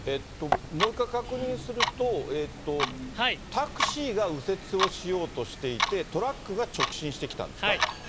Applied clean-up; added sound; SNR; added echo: none; Clock; 3 dB; none.